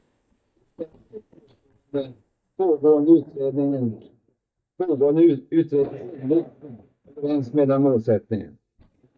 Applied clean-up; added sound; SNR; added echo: neural mask model DeepFilterNet 3.